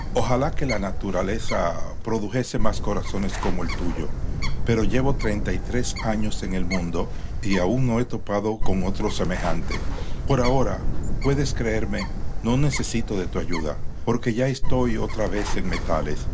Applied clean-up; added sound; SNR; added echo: none; Bird; -3 dB; none.